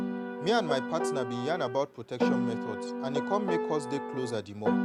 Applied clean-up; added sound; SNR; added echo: none; Piano; -1 dB; none.